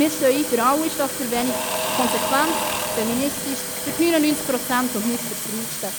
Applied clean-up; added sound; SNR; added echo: none; Engine / Drill / Mechanisms + Fill (with liquid) / Water tap, faucet; 3 dB; none.